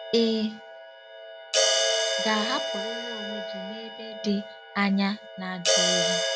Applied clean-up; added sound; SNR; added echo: none; Crash cymbal; -2 dB; none.